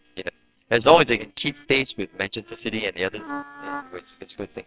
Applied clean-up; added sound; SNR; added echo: neural separator model SepFormer WHAMR!.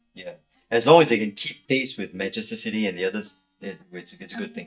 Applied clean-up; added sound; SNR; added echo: neural mask model DeepFilterNet 3.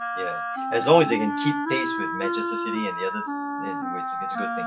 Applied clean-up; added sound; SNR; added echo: classical method WPE with log-MMSE.